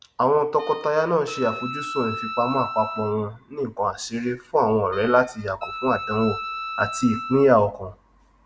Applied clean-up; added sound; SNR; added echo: none; Wind instrument, woodwind instrument; 10 dB; none.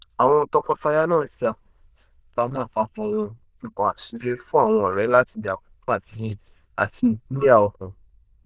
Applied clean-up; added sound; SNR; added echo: neural diffusion model UNIVERSE++.